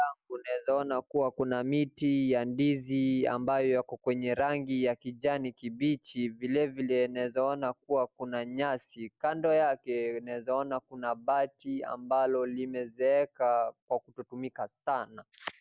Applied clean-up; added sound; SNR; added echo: none; none; none; none.